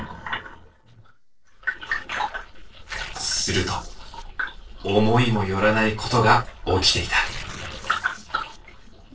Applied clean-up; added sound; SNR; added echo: neural separator model SepFormer DNS4.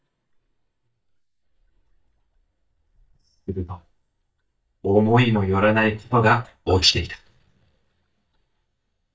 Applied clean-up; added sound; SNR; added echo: neural mask model DeepFilterNet 3.